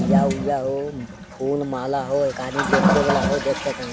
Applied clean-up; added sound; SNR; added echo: none; Toilet flush; 0 dB; none.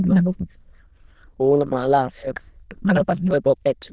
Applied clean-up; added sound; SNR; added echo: neural diffusion model UNIVERSE++.